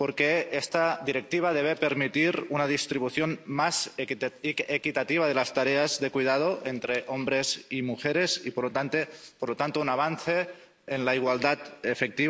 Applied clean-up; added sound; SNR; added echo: none; none; none; none.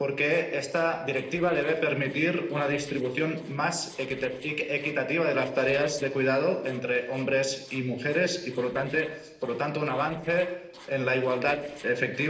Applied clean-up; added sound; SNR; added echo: neural separator model SepFormer DNS4.